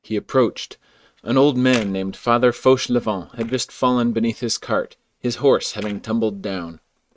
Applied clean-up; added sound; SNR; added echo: neural mask model RNNoise.